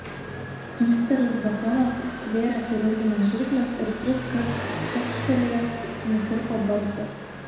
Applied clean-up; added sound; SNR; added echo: none; Motorcycle; 9 dB; reverberation time 1.0 s.